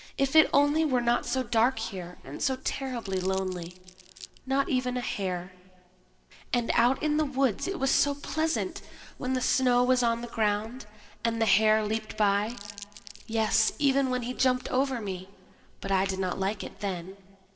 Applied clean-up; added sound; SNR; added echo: neural separator model SepFormer DNS4.